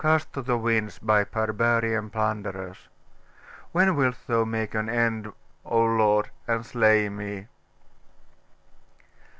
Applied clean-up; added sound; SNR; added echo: none; none; none; none.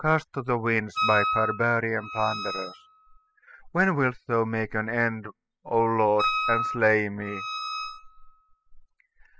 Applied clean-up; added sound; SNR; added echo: classical method spectral subtraction.